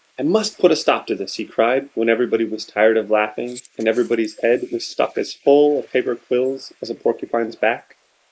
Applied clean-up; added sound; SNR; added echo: neural mask model Resemble Enhance denoiser.